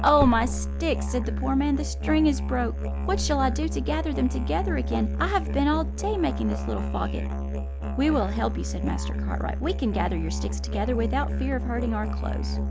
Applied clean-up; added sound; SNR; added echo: none; Musical instrument; 1 dB; none.